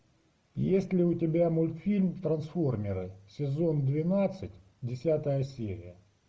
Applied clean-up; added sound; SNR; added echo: none; none; none; none.